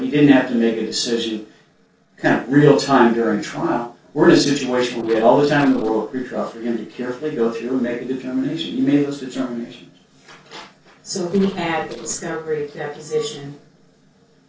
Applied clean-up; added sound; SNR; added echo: neural separator model SepFormer DNS4.